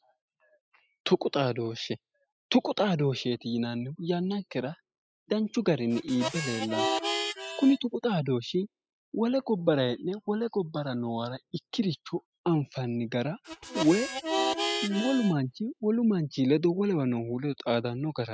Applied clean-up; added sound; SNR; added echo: classical method spectral subtraction.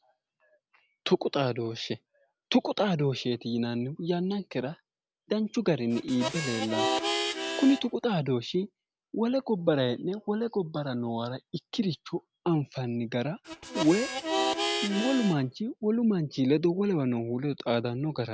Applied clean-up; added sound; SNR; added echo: none; Harmonica; 2 dB; none.